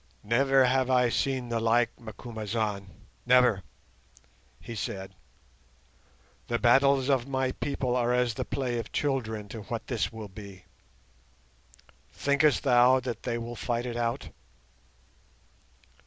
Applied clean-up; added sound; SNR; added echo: none; none; none; none.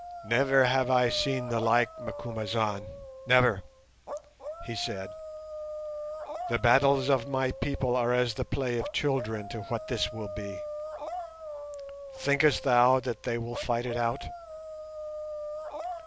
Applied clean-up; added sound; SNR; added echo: none; Dog; 10 dB; none.